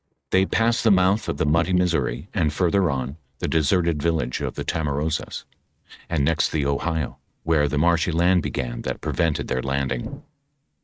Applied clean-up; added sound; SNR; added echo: neural mask model RNNoise.